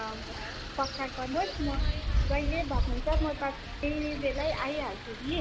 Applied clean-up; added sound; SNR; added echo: none; Wind; -1 dB; none.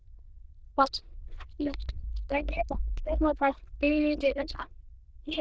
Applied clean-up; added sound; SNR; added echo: neural diffusion model UNIVERSE++.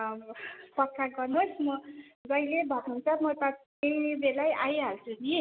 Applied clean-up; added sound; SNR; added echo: none; none; none; none.